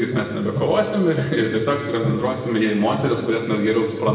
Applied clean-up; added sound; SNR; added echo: none; none; none; reverberation time 1.3 s.